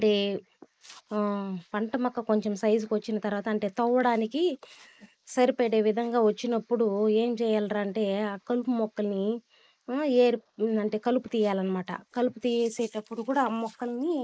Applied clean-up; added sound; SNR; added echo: neural mask model Resemble Enhance denoiser.